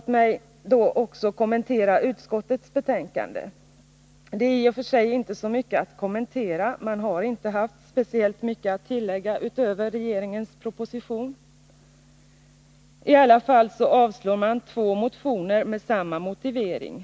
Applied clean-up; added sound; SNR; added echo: none; none; none; none.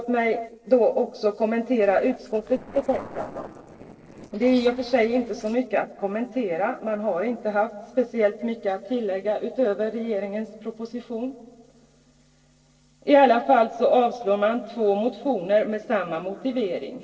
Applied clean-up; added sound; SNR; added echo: neural separator model SepFormer DNS4.